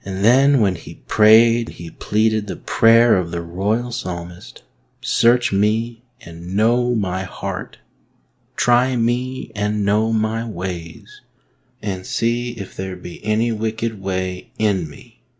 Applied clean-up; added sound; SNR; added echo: none; none; none; none.